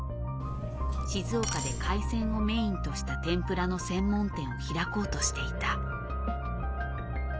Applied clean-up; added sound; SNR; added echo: none; Cutlery, silverware; 9 dB; none.